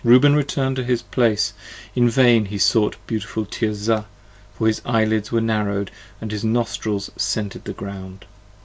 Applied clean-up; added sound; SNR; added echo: none; none; none; none.